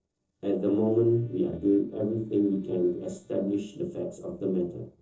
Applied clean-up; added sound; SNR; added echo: neural separator model SepFormer DNS4.